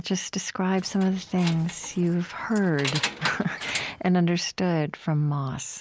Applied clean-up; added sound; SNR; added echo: none; Keys jangling; 10 dB; none.